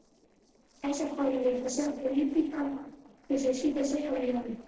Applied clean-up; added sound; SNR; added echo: neural separator model SepFormer DNS4.